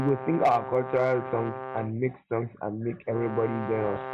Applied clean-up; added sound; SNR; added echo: none; Brass instrument; 10 dB; none.